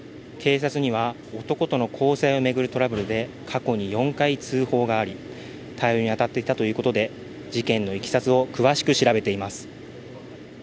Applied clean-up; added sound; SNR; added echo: none; none; none; none.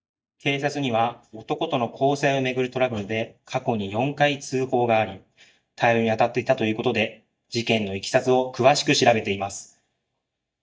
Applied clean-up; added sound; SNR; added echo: neural mask model DeepFilterNet 3.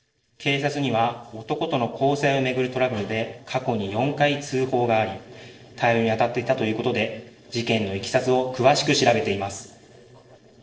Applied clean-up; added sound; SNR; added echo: neural separator model SepFormer DNS4.